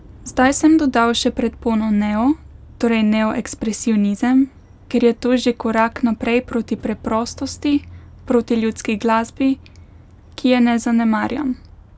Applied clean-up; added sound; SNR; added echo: none; none; none; none.